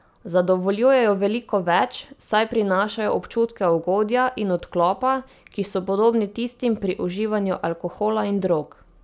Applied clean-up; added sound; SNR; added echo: none; none; none; none.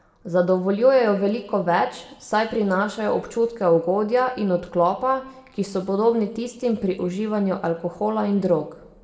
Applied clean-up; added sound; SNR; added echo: none; none; none; reverberation time 0.7 s.